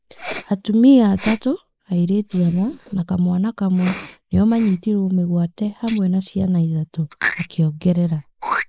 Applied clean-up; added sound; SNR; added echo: neural mask model Resemble Enhance denoiser.